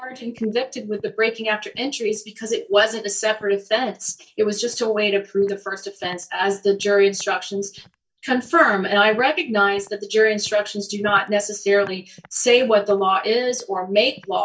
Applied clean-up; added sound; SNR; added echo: neural mask model DeepFilterNet 3.